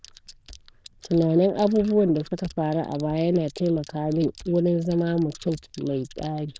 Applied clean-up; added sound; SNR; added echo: neural diffusion model UNIVERSE++.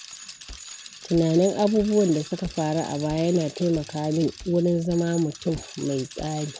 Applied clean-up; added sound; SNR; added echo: none; Bicycle; 16 dB; none.